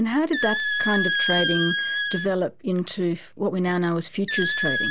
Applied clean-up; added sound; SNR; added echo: none; Squeak; 2 dB; none.